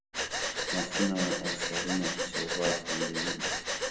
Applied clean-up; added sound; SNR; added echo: none; Breathing; -2 dB; reverberation time 1.1 s.